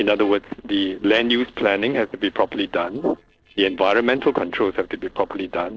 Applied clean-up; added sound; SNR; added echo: neural separator model SepFormer DNS4.